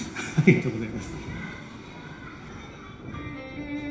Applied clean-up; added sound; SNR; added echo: none; Thunder; 14 dB; reverberation time 1.4 s.